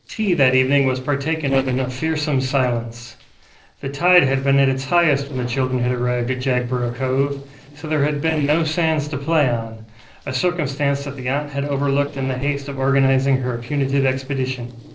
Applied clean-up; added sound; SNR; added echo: neural separator model SepFormer DNS4.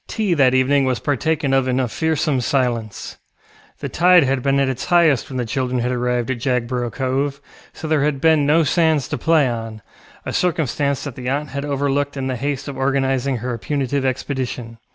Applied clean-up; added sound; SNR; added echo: none; none; none; none.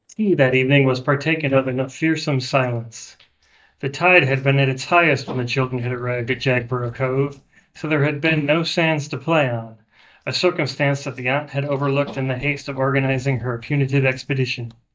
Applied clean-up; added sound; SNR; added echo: neural mask model DeepFilterNet 3.